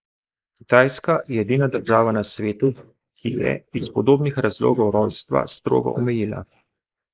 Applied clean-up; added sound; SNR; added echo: neural mask model Resemble Enhance denoiser.